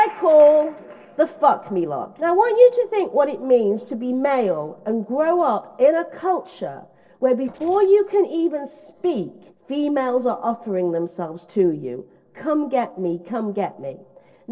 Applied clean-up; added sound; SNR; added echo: neural separator model SepFormer DNS4.